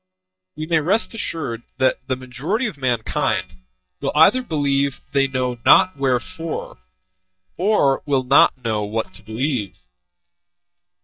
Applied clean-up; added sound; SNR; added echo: neural mask model DeepFilterNet 3.